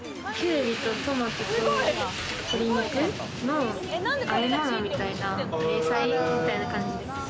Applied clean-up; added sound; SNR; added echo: none; none; none; none.